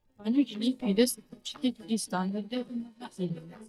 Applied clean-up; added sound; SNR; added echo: neural mask model DeepFilterNet 3.